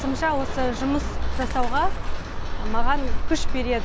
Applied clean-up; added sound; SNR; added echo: none; Bird; -4 dB; none.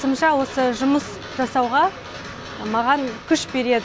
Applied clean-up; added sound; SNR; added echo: none; none; none; none.